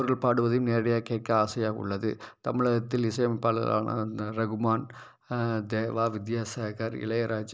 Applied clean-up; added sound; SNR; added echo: none; none; none; none.